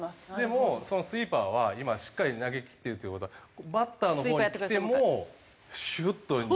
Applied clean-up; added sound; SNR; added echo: none; none; none; none.